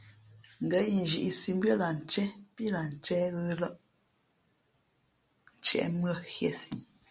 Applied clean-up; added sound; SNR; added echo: none; none; none; none.